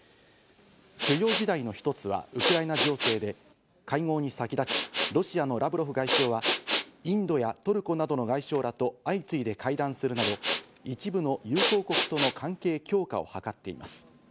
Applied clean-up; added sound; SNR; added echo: none; Respiratory sounds; -1 dB; none.